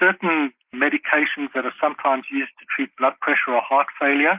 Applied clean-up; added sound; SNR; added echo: neural mask model Resemble Enhance denoiser.